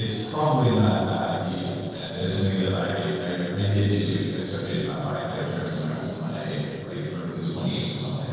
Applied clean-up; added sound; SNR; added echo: neural separator model SepFormer DNS4.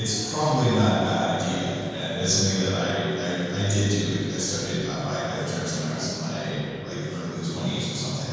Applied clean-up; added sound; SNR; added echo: none; Applause; 18 dB; reverberation time 2.1 s.